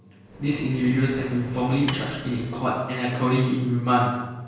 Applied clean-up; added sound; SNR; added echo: none; Microwave oven; 14 dB; reverberation time 1.0 s.